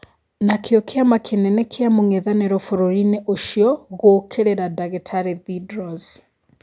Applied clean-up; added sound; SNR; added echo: none; none; none; none.